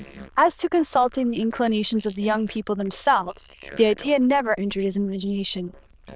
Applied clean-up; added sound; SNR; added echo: neural diffusion model UNIVERSE++.